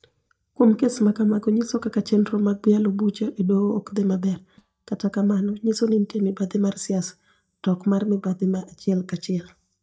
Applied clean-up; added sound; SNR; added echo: neural mask model DeepFilterNet 3.